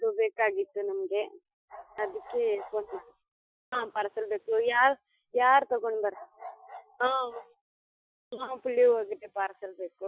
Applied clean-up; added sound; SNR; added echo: classical method Wiener filter.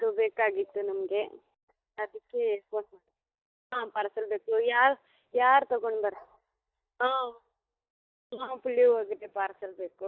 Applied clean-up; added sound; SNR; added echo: neural mask model DeepFilterNet 3.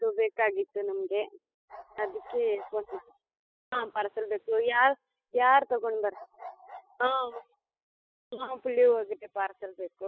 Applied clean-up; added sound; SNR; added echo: classical method spectral subtraction.